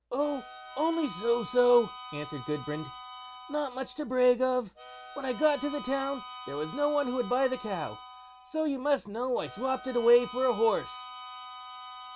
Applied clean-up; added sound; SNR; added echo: none; Harmonica; 15 dB; none.